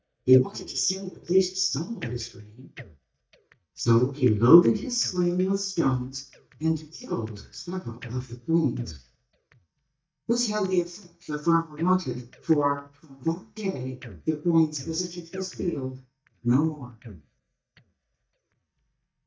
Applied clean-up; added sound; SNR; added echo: neural mask model DeepFilterNet 3.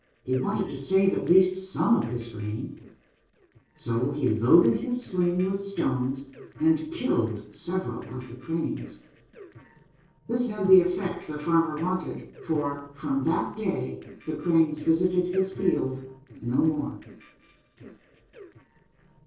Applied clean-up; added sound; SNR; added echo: neural separator model SepFormer DNS4.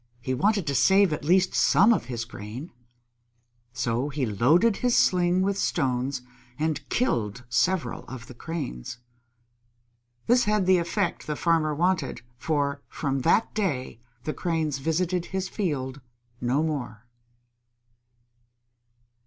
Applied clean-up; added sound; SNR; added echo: none; none; none; none.